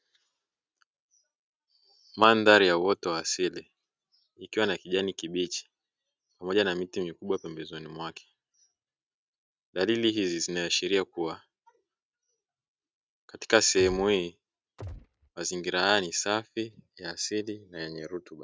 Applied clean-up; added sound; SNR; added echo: neural mask model RNNoise.